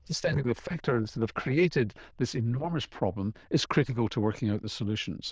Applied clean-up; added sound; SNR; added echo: neural diffusion model UNIVERSE++.